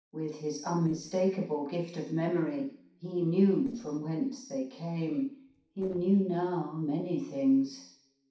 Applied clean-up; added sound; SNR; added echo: neural separator model SepFormer DNS4.